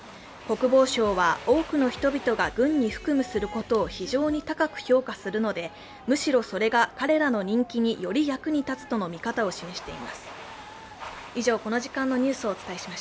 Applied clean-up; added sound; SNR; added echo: none; Domestic sounds, home sounds; 20 dB; none.